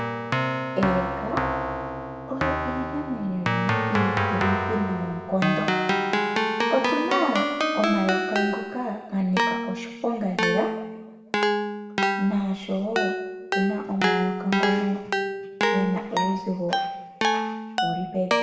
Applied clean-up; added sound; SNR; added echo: none; Keyboard (musical); -2 dB; reverberation time 1.2 s.